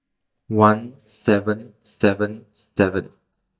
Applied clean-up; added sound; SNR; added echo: neural mask model DeepFilterNet 3.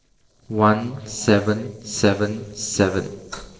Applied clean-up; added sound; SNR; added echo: neural separator model SepFormer DNS4.